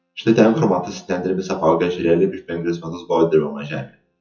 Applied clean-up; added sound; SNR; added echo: classical method WPE with log-MMSE.